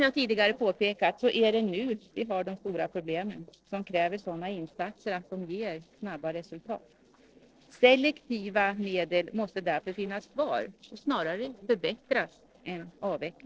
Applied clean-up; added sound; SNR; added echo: neural separator model SepFormer DNS4.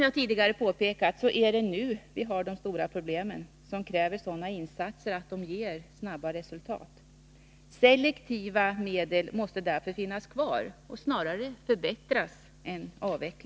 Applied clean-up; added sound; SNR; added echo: none; none; none; none.